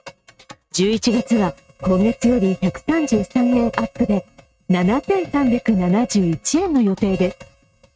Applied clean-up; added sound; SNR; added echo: neural mask model RNNoise.